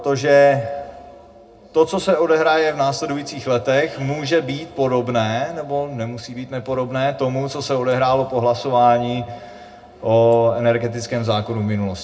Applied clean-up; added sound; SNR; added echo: none; none; none; reverberation time 0.2 s.